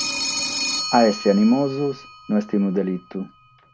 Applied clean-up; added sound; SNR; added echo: none; Telephone; 8 dB; none.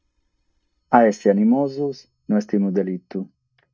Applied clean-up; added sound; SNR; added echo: neural mask model DeepFilterNet 3.